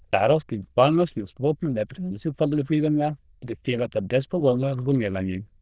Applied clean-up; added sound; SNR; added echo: neural diffusion model UNIVERSE++.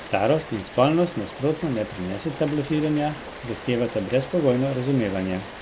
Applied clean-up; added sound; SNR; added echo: none; Rain; 14 dB; none.